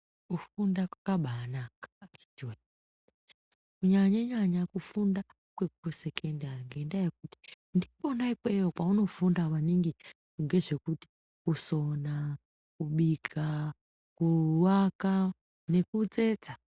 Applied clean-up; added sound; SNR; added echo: none; none; none; none.